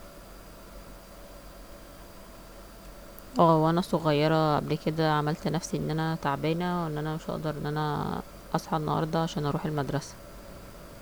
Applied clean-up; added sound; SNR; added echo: none; none; none; none.